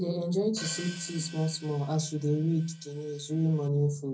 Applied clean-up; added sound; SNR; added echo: none; Hi-hat; 18 dB; reverberation time 0.4 s.